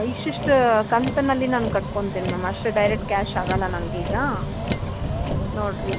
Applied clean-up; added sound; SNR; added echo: none; Motor vehicle (road); 3 dB; none.